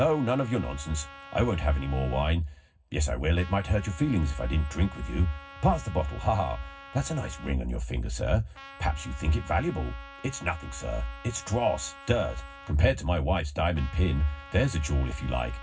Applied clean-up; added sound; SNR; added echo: none; Trumpet; 19 dB; reverberation time 0.4 s.